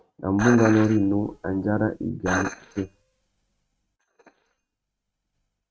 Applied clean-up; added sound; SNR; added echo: neural mask model RNNoise.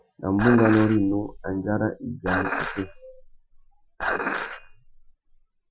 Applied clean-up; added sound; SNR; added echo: classical method Wiener filter.